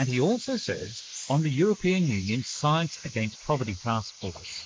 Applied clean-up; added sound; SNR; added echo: neural mask model Resemble Enhance denoiser.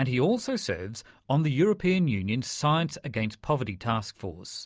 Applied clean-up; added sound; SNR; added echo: none; none; none; none.